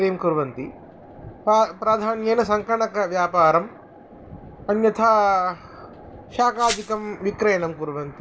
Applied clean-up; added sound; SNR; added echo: none; Glass; 12 dB; none.